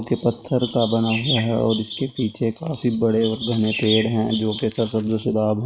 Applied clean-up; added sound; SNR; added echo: neural mask model RNNoise.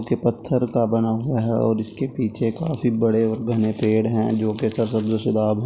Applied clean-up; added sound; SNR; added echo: none; none; none; none.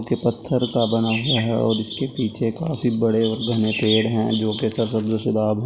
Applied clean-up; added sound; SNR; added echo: none; Chirp, tweet; 11 dB; none.